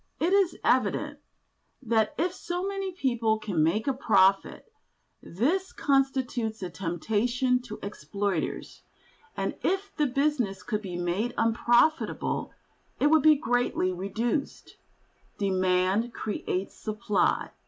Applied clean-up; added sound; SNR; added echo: none; none; none; none.